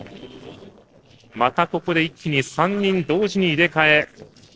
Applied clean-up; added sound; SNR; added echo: neural separator model SepFormer DNS4.